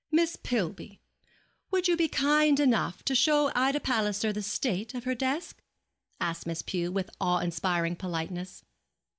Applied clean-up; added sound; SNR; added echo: none; none; none; none.